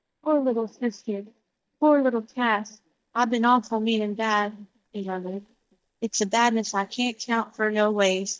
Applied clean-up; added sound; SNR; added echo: neural mask model DeepFilterNet 3.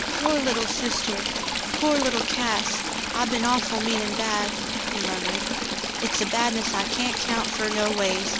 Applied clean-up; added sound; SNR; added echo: none; Stream / Trickle, dribble; 0 dB; none.